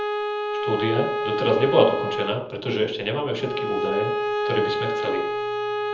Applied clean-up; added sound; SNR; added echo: none; Bowed string instrument; 1 dB; reverberation time 0.7 s.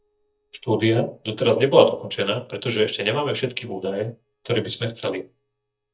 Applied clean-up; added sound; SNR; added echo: neural mask model DeepFilterNet 3.